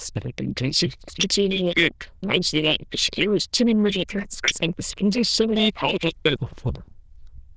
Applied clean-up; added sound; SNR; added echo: neural diffusion model UNIVERSE++.